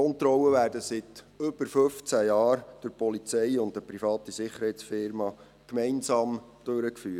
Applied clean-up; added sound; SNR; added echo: none; none; none; none.